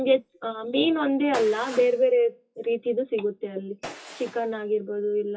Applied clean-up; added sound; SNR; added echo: classical method WPE with log-MMSE.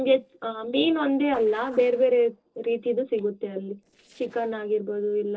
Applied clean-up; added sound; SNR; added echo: neural separator model SepFormer DNS4.